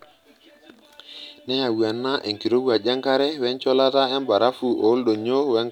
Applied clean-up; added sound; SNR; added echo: none; none; none; none.